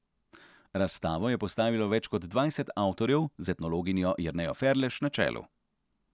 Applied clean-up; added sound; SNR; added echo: none; none; none; none.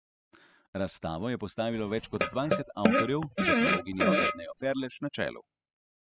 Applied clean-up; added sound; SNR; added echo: classical method spectral subtraction.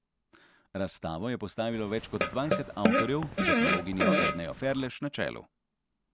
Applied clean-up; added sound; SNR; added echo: none; Fart; -5 dB; none.